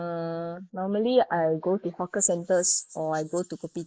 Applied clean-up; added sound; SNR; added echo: neural mask model Resemble Enhance denoiser.